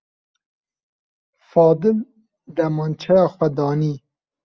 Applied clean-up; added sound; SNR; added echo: none; none; none; none.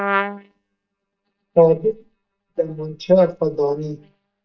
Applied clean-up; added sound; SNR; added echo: neural mask model DeepFilterNet 3.